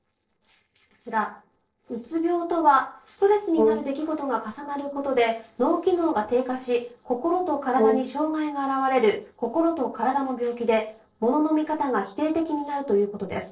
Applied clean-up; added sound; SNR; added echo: neural separator model SepFormer DNS4.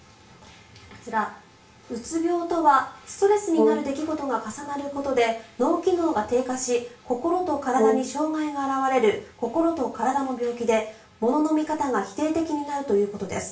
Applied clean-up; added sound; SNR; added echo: none; Brass instrument; 4 dB; reverberation time 0.3 s.